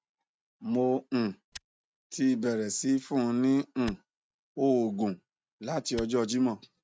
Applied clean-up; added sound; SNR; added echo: neural mask model RNNoise.